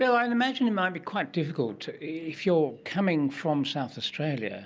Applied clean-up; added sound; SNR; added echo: none; none; none; none.